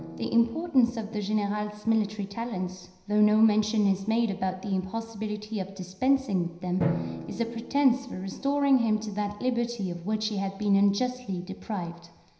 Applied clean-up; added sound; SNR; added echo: none; Drum; 14 dB; reverberation time 0.9 s.